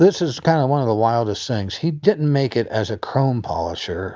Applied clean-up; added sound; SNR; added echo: none; none; none; none.